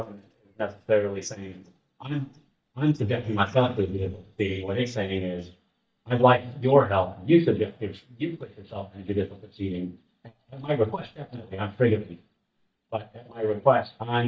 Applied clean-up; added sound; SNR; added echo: neural mask model DeepFilterNet 3.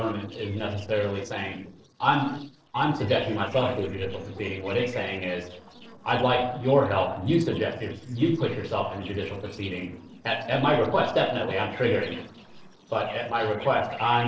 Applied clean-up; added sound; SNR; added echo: neural separator model SepFormer DNS4.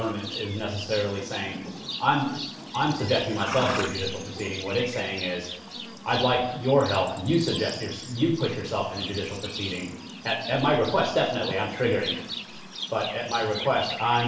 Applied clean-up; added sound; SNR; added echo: none; Livestock, farm animals, working animals; 9 dB; reverberation time 0.7 s.